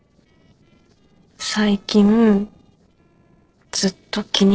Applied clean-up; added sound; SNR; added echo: neural separator model SepFormer DNS4.